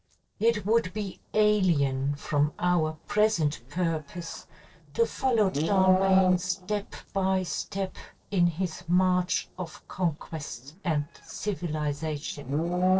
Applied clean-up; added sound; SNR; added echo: neural separator model SepFormer DNS4.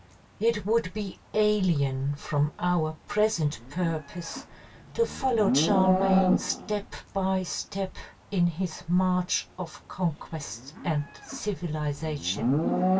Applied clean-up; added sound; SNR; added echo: none; Livestock, farm animals, working animals; 5 dB; reverberation time 0.1 s.